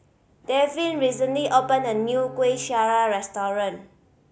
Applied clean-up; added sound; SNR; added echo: none; Bowed string instrument; 18 dB; none.